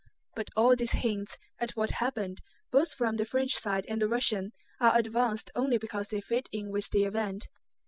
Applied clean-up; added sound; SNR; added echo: none; none; none; none.